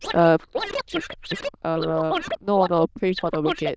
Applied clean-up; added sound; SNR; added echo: neural diffusion model UNIVERSE++.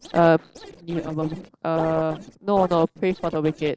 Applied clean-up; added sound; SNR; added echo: neural separator model SepFormer DNS4.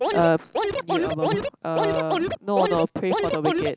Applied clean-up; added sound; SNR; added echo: none; Scratching (performance technique); 0 dB; none.